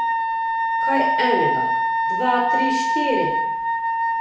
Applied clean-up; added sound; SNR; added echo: none; Wind instrument, woodwind instrument; -5 dB; reverberation time 0.7 s.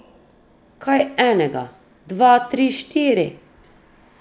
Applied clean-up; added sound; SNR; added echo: none; none; none; none.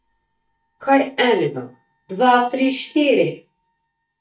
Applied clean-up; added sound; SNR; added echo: neural mask model DeepFilterNet 3.